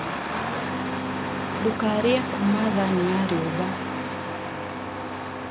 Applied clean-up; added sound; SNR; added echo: none; Engine starting; 1 dB; none.